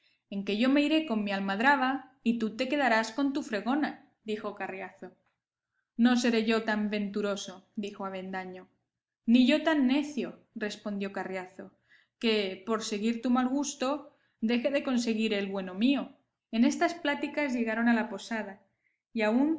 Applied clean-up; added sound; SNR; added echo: none; none; none; none.